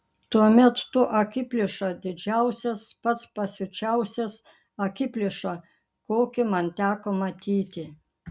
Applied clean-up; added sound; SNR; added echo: none; none; none; none.